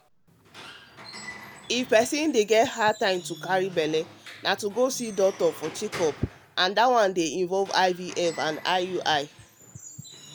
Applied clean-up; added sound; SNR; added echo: none; Squeak / Wood; 18 dB; none.